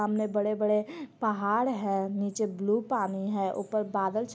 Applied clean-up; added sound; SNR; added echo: none; none; none; none.